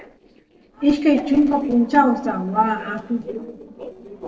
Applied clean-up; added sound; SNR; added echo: neural separator model SepFormer DNS4.